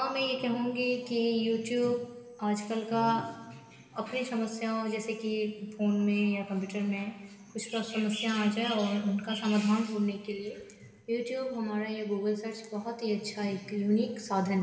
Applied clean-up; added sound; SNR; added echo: none; none; none; reverberation time 1.3 s.